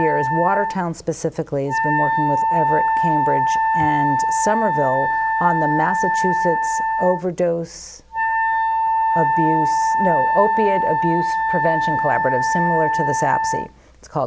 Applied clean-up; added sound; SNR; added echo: none; Wind instrument, woodwind instrument; -3 dB; none.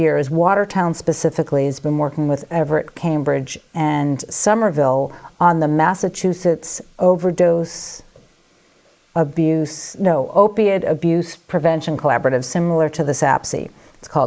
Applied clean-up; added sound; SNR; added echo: neural mask model Resemble Enhance denoiser.